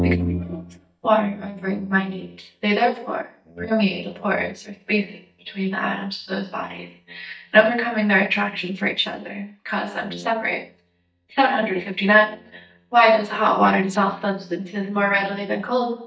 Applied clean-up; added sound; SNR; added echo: neural mask model DeepFilterNet 3.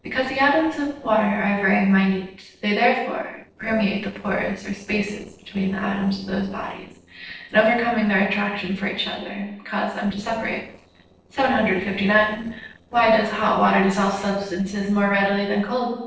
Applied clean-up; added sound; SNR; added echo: neural separator model SepFormer DNS4.